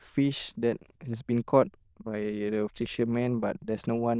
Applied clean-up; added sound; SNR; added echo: neural diffusion model UNIVERSE++.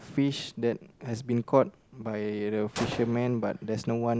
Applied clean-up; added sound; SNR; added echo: none; Gunshot, gunfire; 16 dB; none.